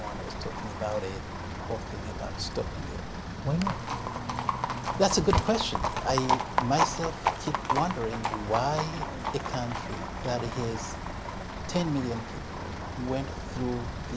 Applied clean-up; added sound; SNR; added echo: none; Livestock, farm animals, working animals; 0 dB; none.